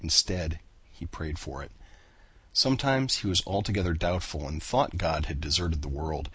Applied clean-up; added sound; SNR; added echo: none; none; none; none.